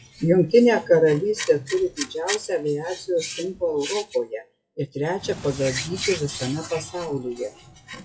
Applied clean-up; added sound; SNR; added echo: classical method WPE with log-MMSE.